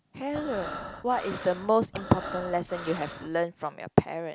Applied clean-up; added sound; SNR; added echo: none; Breathing; 10 dB; none.